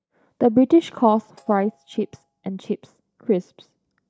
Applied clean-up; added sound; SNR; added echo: neural mask model DeepFilterNet 3.